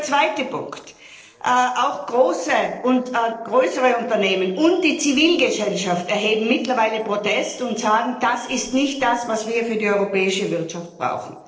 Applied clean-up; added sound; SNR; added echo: neural separator model SepFormer DNS4.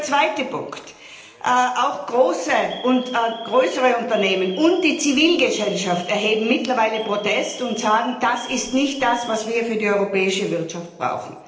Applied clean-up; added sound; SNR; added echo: none; Alarm; 19 dB; reverberation time 0.9 s.